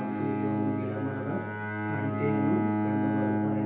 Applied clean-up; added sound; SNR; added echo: none; Bowed string instrument; -4 dB; reverberation time 0.9 s.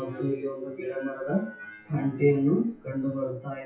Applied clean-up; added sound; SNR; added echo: classical method WPE with log-MMSE.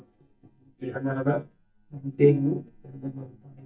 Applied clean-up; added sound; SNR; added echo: neural mask model DeepFilterNet 3.